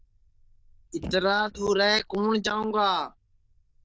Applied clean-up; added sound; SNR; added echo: neural diffusion model UNIVERSE++.